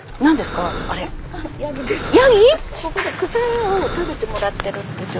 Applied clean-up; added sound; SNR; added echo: none; Breathing; 10 dB; none.